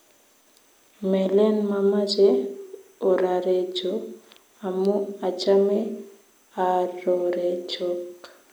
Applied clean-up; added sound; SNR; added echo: none; none; none; none.